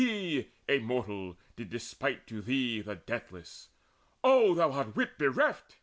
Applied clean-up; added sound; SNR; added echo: none; none; none; none.